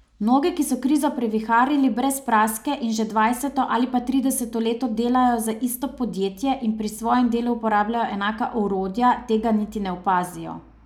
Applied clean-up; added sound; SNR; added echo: none; none; none; none.